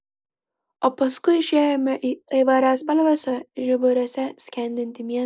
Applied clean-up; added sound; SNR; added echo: neural mask model Resemble Enhance denoiser.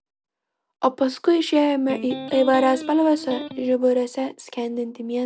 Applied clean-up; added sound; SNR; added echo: none; Electric guitar; 11 dB; none.